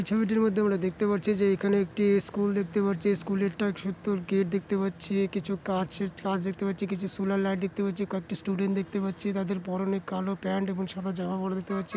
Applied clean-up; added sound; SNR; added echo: none; none; none; none.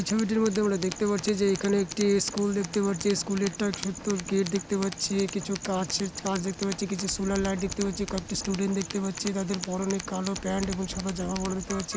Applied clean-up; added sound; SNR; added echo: none; Tools + Wind; 12 dB; none.